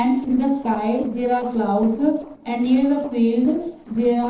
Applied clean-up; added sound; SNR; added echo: neural separator model SepFormer DNS4.